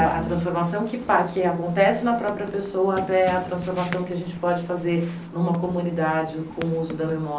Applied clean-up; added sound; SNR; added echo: none; Run; 19 dB; none.